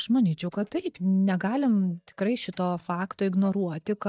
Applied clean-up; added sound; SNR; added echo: neural mask model DeepFilterNet 3.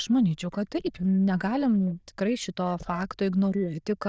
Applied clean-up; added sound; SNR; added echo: neural diffusion model UNIVERSE++.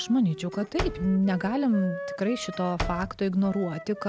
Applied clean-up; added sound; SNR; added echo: none; Slam / Wood + Wind instrument, woodwind instrument; 10 dB; none.